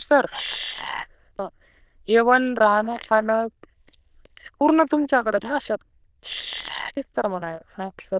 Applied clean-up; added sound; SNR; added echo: neural diffusion model UNIVERSE++.